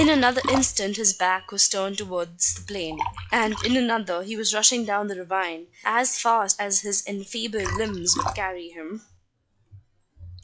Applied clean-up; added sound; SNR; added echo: classical method log-MMSE.